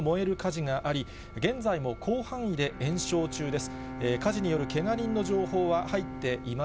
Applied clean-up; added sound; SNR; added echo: none; Bowed string instrument; 11 dB; none.